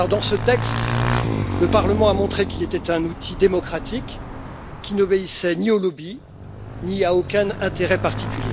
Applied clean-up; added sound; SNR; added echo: none; Motorcycle / Engine; 4 dB; none.